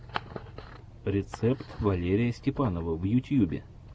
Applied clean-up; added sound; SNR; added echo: none; none; none; none.